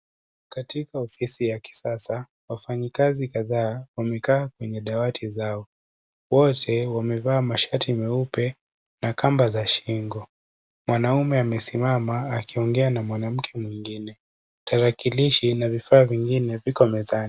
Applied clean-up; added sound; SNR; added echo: none; none; none; none.